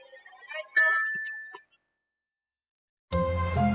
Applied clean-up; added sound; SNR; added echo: classical method spectral subtraction.